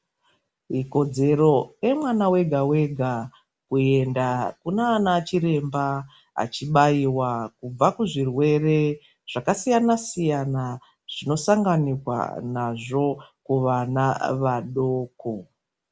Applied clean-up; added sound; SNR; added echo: none; none; none; none.